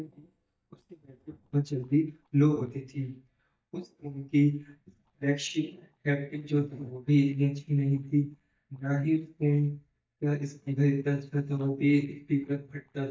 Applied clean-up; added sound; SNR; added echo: neural mask model DeepFilterNet 3.